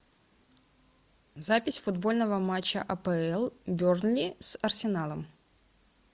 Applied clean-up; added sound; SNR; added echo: none; none; none; none.